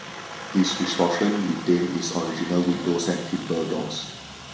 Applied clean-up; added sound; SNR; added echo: none; Aircraft; 12 dB; reverberation time 0.9 s.